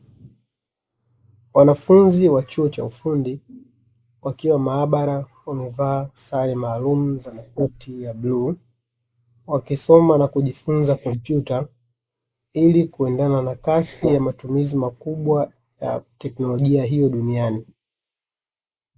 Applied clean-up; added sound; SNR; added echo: neural mask model Resemble Enhance denoiser.